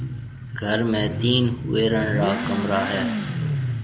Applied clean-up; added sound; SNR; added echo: none; Motorcycle / Accelerating, revving, vroom; 3 dB; none.